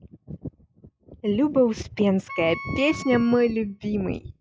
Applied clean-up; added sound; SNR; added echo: classical method log-MMSE.